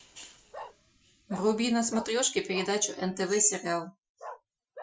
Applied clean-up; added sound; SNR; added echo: classical method Wiener filter.